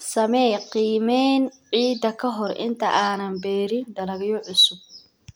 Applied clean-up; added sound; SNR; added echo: none; none; none; none.